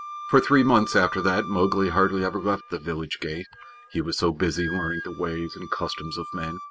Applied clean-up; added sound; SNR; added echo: none; Wind instrument, woodwind instrument; 12 dB; none.